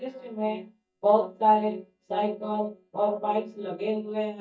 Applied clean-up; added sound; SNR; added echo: neural mask model DeepFilterNet 3.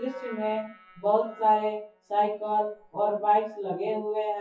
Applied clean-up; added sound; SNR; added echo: classical method WPE with log-MMSE.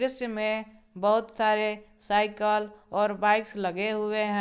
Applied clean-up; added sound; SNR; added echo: none; none; none; none.